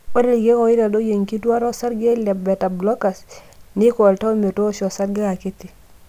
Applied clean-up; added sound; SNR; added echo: none; none; none; none.